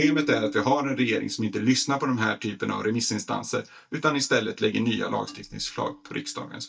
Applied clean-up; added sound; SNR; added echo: neural mask model DeepFilterNet 3.